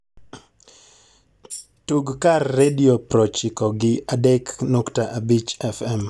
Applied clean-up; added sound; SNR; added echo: none; Tambourine; 15 dB; none.